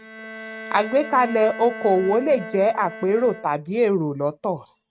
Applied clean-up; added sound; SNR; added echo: neural mask model RNNoise.